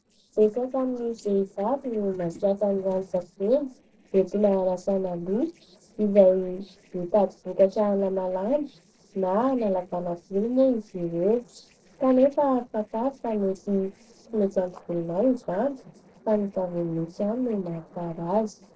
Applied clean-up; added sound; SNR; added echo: neural separator model SepFormer DNS4.